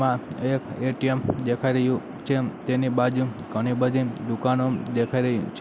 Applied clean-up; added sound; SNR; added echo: none; none; none; none.